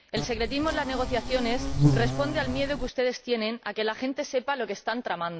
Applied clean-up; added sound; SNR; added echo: none; Insect; -1 dB; none.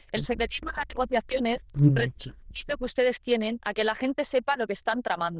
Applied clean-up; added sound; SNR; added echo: neural diffusion model UNIVERSE++.